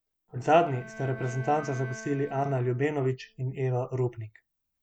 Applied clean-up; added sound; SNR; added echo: none; Bowed string instrument; 16 dB; none.